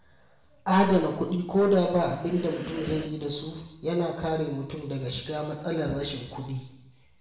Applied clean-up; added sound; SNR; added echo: none; Breathing; 13 dB; reverberation time 0.8 s.